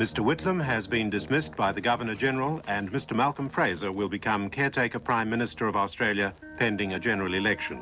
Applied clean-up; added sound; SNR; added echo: none; none; none; none.